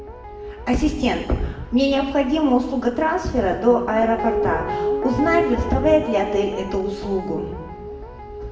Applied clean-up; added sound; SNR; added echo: none; Guitar; 8 dB; reverberation time 1.0 s.